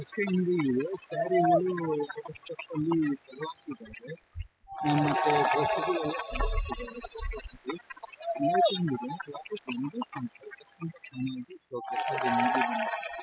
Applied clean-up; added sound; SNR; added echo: classical method spectral subtraction.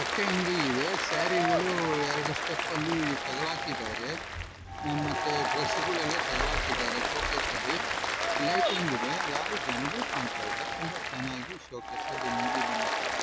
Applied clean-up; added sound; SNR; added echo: none; Applause; -3 dB; none.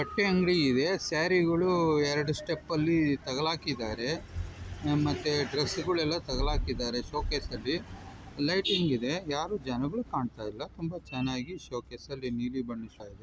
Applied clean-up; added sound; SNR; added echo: none; none; none; none.